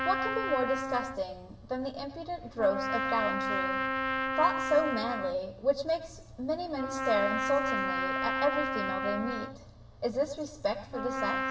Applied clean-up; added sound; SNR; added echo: none; Trumpet; 2 dB; reverberation time 0.8 s.